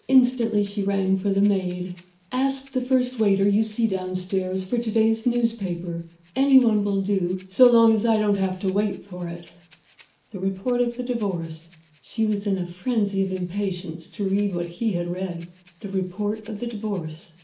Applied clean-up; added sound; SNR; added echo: none; Breathing; 15 dB; reverberation time 0.4 s.